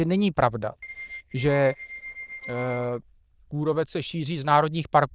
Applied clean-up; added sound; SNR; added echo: neural diffusion model UNIVERSE++.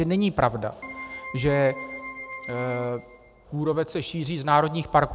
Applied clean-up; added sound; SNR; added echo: none; Keyboard (musical); 13 dB; none.